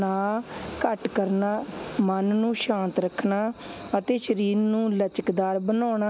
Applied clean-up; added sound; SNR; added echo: none; none; none; none.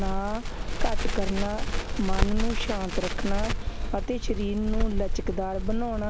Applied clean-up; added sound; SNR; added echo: none; Crackle; -4 dB; none.